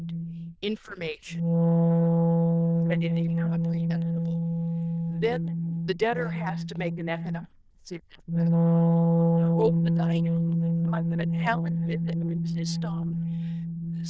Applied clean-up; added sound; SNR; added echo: neural diffusion model UNIVERSE++.